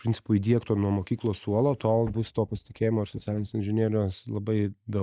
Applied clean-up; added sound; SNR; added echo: neural mask model DeepFilterNet 3.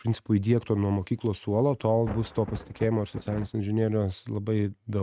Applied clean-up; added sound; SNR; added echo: neural mask model RNNoise.